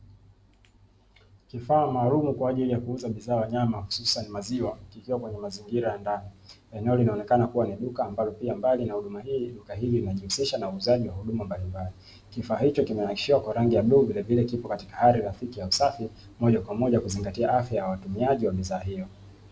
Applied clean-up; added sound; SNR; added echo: none; none; none; none.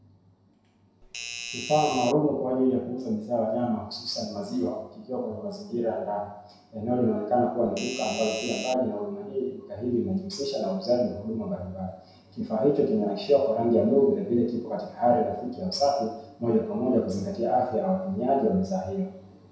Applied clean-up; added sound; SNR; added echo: none; Doorbell; 9 dB; reverberation time 0.7 s.